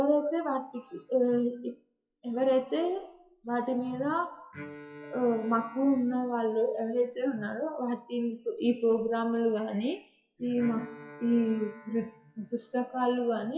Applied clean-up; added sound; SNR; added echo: classical method WPE with log-MMSE.